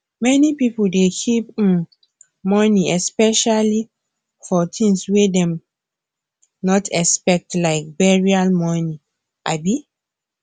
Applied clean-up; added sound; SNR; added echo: none; none; none; none.